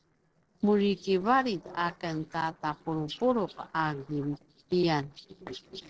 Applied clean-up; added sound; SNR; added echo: neural separator model SepFormer DNS4.